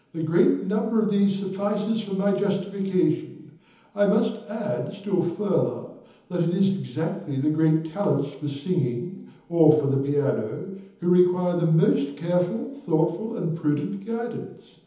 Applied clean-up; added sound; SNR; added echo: none; none; none; reverberation time 1.3 s.